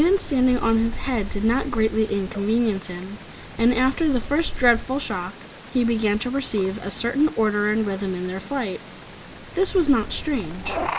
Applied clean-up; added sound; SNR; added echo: neural mask model Resemble Enhance denoiser.